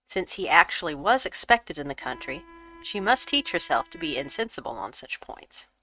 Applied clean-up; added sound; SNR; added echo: neural mask model RNNoise.